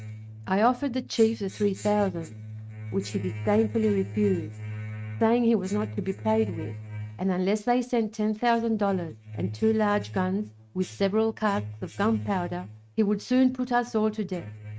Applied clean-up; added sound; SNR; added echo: neural mask model RNNoise.